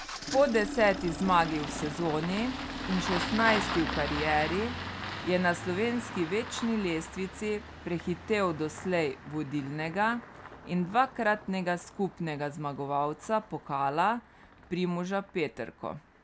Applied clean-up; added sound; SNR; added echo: none; Engine starting; 8 dB; none.